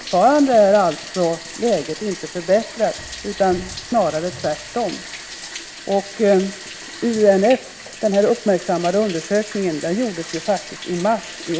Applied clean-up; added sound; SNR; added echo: none; Bathtub (filling or washing); 14 dB; none.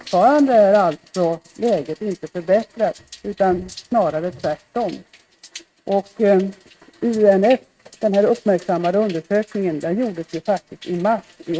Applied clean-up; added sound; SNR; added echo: neural mask model RNNoise.